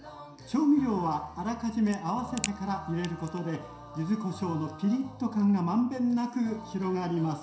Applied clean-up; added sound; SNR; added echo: none; Crack; 14 dB; reverberation time 0.7 s.